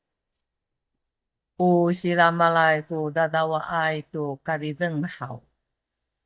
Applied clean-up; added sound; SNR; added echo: neural mask model DeepFilterNet 3.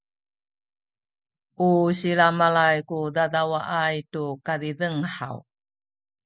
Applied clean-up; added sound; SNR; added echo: none; none; none; none.